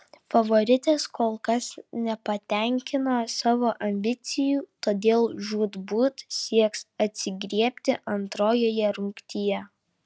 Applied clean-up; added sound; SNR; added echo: none; none; none; none.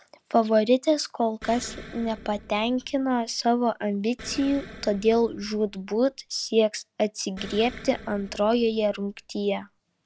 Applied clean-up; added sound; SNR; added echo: none; Explosion; 19 dB; none.